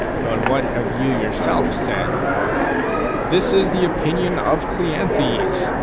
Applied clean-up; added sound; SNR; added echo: none; Train; -3 dB; none.